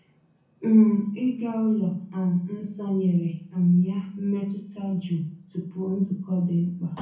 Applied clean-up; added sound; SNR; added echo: none; none; none; reverberation time 0.5 s.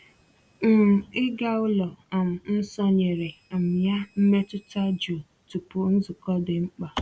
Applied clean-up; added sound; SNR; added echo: none; none; none; none.